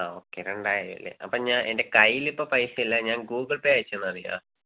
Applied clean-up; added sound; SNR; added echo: none; none; none; none.